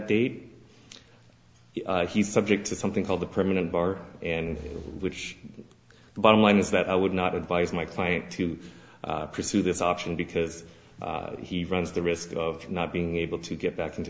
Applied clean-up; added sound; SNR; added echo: none; Drum; 18 dB; none.